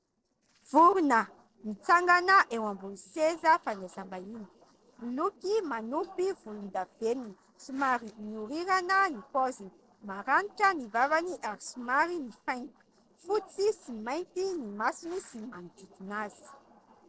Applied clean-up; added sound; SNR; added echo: neural separator model SepFormer DNS4.